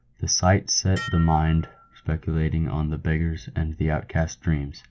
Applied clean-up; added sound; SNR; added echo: none; Dishes, pots, and pans; 18 dB; none.